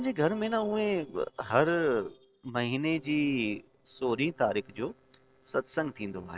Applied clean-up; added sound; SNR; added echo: neural separator model SepFormer DNS4.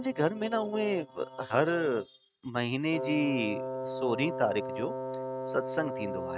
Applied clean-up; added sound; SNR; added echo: neural mask model RNNoise.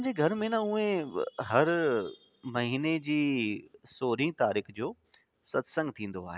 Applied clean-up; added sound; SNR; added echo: none; none; none; none.